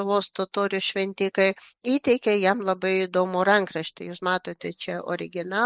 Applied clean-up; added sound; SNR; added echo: neural mask model Resemble Enhance denoiser.